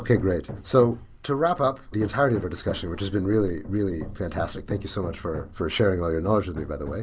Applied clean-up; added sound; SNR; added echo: none; Hammer; 16 dB; none.